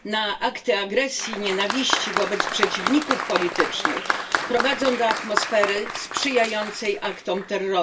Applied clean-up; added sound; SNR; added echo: none; Applause; 4 dB; reverberation time 0.2 s.